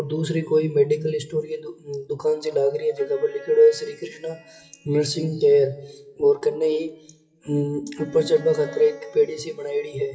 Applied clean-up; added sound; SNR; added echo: classical method WPE with log-MMSE.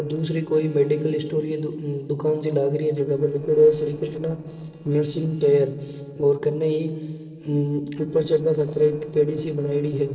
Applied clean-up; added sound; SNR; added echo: neural separator model SepFormer DNS4.